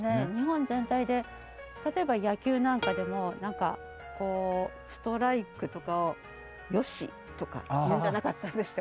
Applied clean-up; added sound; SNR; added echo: none; Plucked string instrument; 11 dB; none.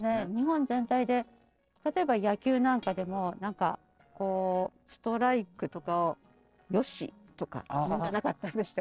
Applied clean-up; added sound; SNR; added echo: neural separator model SepFormer DNS4.